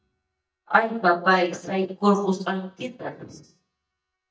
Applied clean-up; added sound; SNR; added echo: neural mask model DeepFilterNet 3.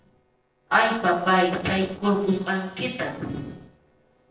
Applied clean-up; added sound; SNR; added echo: neural separator model SepFormer DNS4.